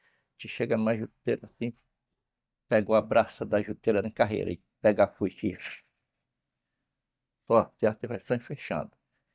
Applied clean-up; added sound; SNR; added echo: neural mask model DeepFilterNet 3.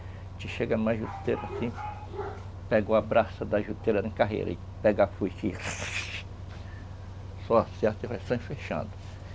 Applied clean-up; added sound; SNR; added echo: none; Bus; 10 dB; none.